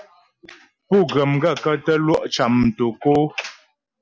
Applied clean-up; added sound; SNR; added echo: none; none; none; none.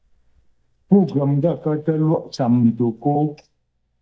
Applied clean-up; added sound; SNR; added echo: neural mask model DeepFilterNet 3.